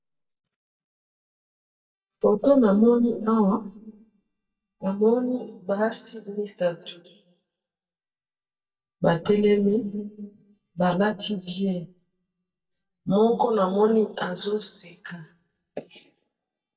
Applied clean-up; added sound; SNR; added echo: neural mask model DeepFilterNet 3.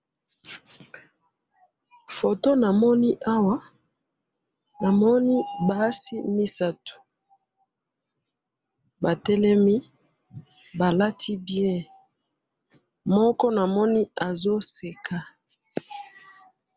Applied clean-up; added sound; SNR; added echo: none; none; none; none.